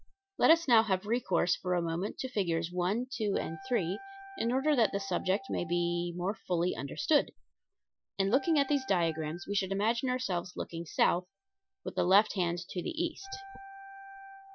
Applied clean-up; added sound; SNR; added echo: classical method Wiener filter.